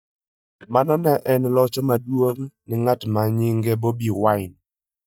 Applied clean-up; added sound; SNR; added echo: neural mask model DeepFilterNet 3.